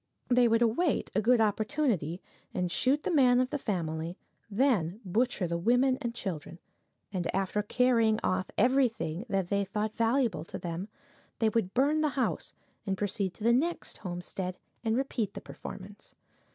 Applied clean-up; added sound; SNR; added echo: none; none; none; none.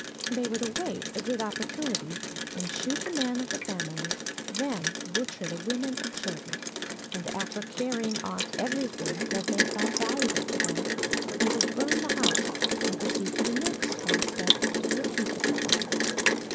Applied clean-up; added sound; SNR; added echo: none; Rain; -4 dB; none.